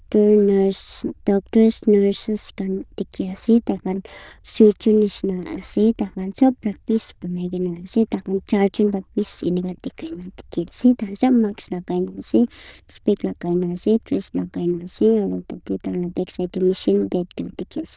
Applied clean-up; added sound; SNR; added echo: neural diffusion model UNIVERSE++.